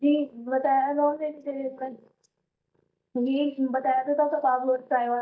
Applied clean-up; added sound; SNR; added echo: neural mask model DeepFilterNet 3.